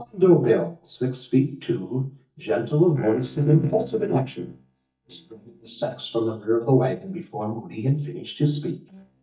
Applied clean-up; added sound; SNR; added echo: neural mask model DeepFilterNet 3.